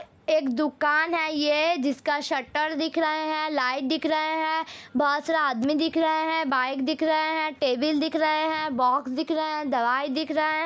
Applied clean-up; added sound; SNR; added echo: none; none; none; none.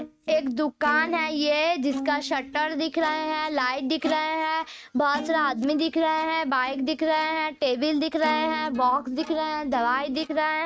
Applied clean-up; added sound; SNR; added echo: neural mask model RNNoise.